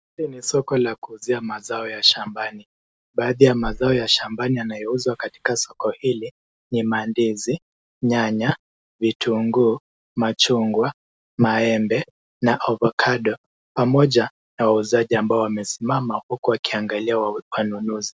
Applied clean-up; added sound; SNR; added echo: neural separator model SepFormer DNS4.